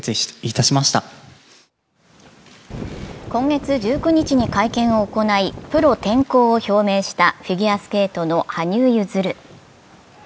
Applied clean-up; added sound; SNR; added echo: none; Wind; 12 dB; none.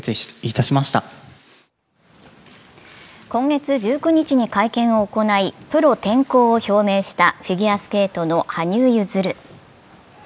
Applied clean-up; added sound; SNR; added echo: none; none; none; none.